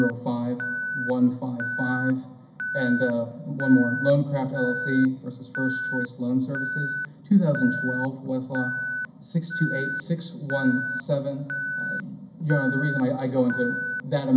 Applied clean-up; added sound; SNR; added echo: none; Alarm; 6 dB; reverberation time 0.3 s.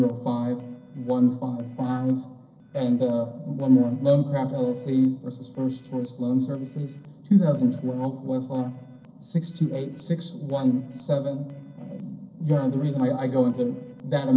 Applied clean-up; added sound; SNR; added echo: neural separator model SepFormer DNS4.